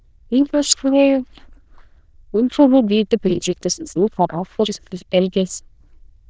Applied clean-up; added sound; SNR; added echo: neural diffusion model UNIVERSE++.